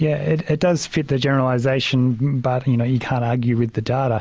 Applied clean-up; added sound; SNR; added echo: none; none; none; none.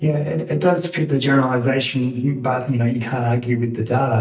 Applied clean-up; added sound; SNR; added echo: neural mask model DeepFilterNet 3.